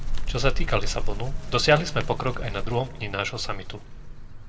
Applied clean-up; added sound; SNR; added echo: none; Bird; -1 dB; reverberation time 2.1 s.